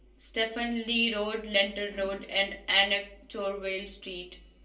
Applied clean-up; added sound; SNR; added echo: none; none; none; reverberation time 0.3 s.